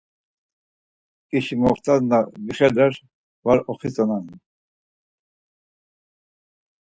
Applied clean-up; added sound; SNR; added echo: none; none; none; none.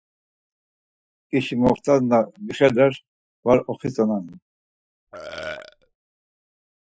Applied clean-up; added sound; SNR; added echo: classical method Wiener filter.